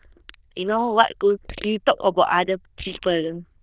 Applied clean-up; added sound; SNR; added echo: neural diffusion model UNIVERSE++.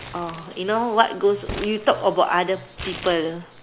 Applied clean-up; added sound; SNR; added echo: none; Crumpling, crinkling; 16 dB; none.